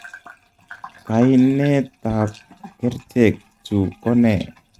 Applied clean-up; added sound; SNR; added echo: neural mask model RNNoise.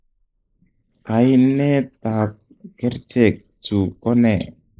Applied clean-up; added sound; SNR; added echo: neural mask model Resemble Enhance denoiser.